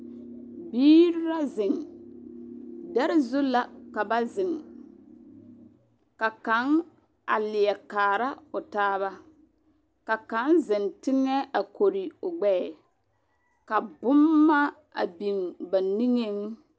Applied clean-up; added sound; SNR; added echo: none; none; none; none.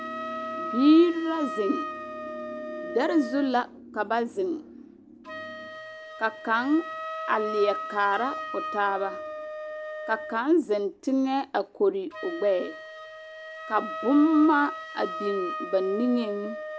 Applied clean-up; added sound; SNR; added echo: none; Wind instrument, woodwind instrument; 9 dB; none.